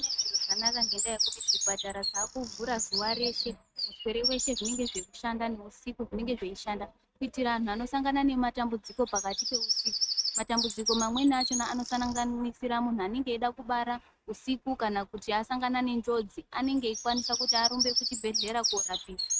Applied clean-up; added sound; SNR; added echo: neural mask model RNNoise.